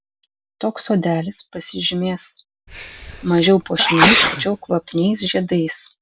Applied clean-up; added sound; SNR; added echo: none; Sneeze; -1 dB; none.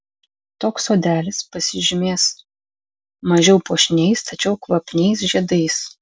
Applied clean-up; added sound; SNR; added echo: none; none; none; none.